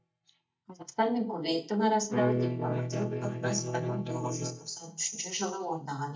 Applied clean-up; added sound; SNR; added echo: neural mask model DeepFilterNet 3.